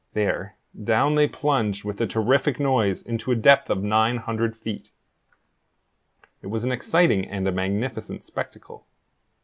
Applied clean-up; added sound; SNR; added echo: none; none; none; none.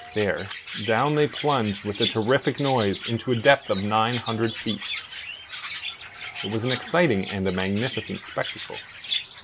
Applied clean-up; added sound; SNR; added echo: none; Chirp, tweet; 5 dB; none.